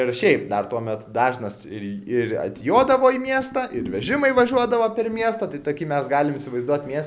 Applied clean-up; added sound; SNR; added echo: none; none; none; none.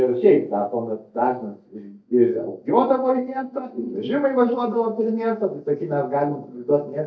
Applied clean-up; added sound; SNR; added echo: neural mask model DeepFilterNet 3.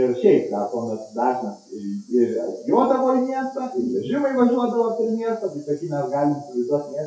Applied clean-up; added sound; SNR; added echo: classical method WPE with log-MMSE.